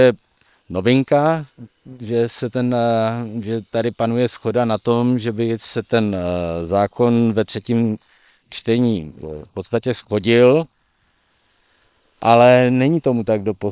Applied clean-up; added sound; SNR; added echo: neural separator model SepFormer WHAM!.